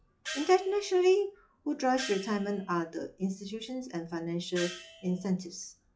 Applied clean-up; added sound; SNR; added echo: classical method log-MMSE.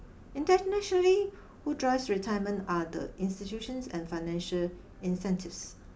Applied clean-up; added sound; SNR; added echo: none; none; none; none.